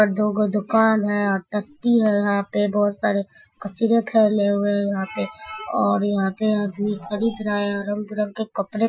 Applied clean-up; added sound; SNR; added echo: classical method Wiener filter.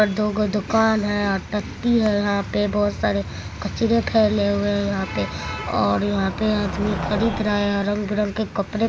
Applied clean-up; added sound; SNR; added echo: none; Motor vehicle (road); 14 dB; none.